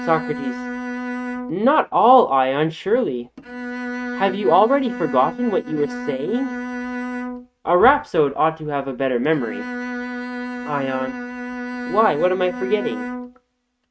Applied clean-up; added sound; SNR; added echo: neural mask model RNNoise.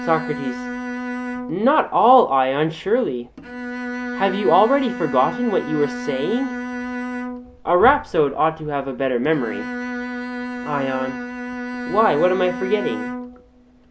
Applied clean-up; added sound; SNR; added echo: none; Bowed string instrument; 8 dB; none.